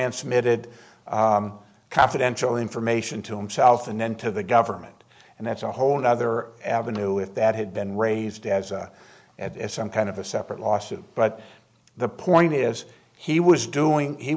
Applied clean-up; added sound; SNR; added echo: none; none; none; none.